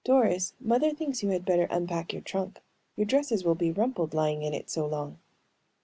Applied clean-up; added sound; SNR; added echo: none; none; none; none.